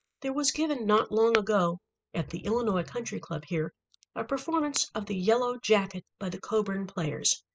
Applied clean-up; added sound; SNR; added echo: classical method spectral subtraction.